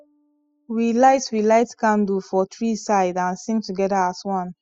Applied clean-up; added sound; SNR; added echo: classical method spectral subtraction.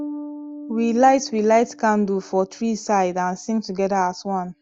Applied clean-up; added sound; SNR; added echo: none; Bass guitar; 17 dB; none.